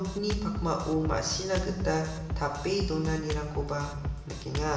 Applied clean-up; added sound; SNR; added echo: none; Drum kit; 5 dB; reverberation time 1.1 s.